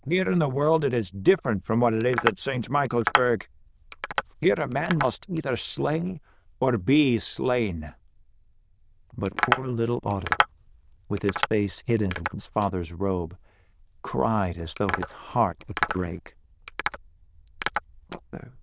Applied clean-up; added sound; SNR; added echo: neural diffusion model UNIVERSE++.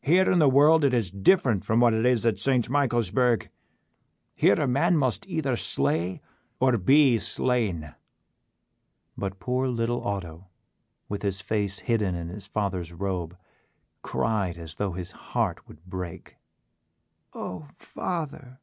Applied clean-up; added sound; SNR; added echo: none; none; none; none.